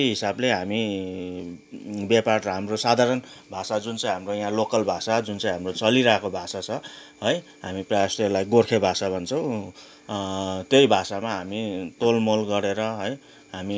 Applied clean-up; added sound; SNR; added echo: none; none; none; none.